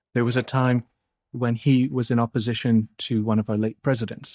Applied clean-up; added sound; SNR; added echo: neural mask model DeepFilterNet 3.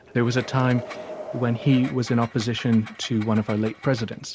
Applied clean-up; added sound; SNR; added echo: none; Wind + Engine; 16 dB; none.